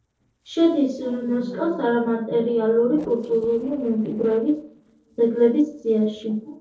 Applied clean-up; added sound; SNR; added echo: neural separator model SepFormer DNS4.